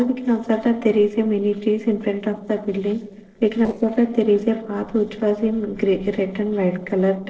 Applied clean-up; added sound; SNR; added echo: neural separator model SepFormer DNS4.